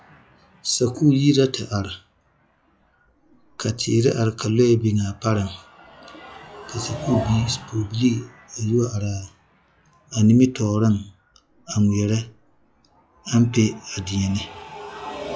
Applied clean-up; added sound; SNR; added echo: classical method log-MMSE.